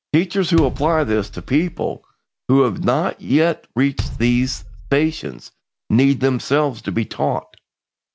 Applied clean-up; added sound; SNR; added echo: none; Bass drum; 11 dB; none.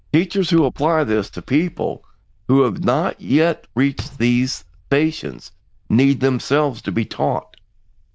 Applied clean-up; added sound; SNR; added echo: neural diffusion model UNIVERSE++.